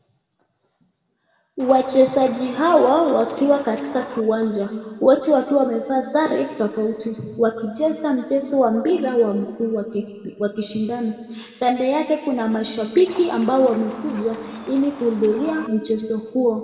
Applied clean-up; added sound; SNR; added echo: none; Chicken, rooster; 18 dB; reverberation time 1.8 s.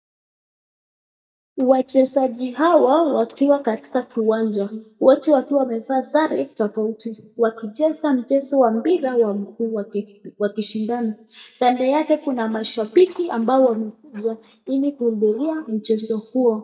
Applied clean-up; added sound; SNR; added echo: neural mask model DeepFilterNet 3.